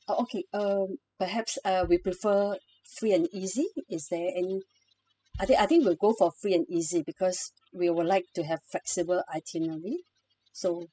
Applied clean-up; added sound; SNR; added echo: classical method spectral subtraction.